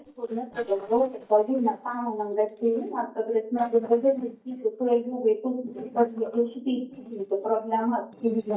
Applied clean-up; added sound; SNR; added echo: neural mask model DeepFilterNet 3.